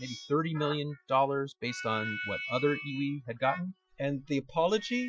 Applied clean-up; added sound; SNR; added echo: classical method Wiener filter.